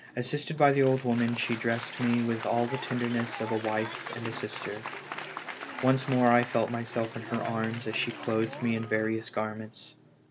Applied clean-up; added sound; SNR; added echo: none; Applause; 11 dB; none.